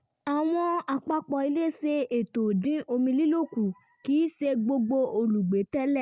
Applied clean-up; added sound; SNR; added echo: none; none; none; none.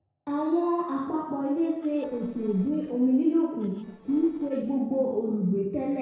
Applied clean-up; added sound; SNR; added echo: neural separator model SepFormer DNS4.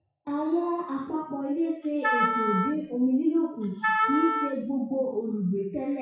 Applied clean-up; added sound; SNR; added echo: classical method WPE with log-MMSE.